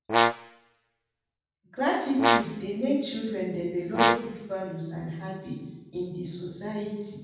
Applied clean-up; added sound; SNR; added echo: none; Brass instrument; -3 dB; reverberation time 1.2 s.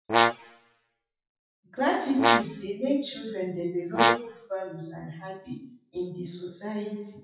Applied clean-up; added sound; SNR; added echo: classical method WPE with log-MMSE.